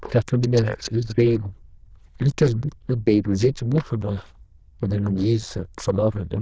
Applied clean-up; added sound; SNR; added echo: neural diffusion model UNIVERSE++.